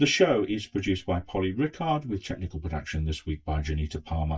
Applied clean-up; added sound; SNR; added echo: neural mask model DeepFilterNet 3.